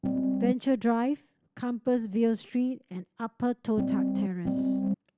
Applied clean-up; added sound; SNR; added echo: none; Piano; -3 dB; none.